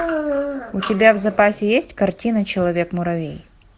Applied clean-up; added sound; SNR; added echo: none; none; none; none.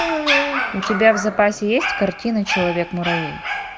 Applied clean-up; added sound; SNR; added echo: none; Dog; 4 dB; none.